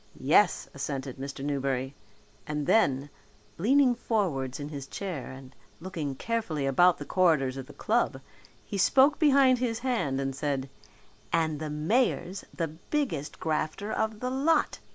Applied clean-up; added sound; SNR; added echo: none; none; none; none.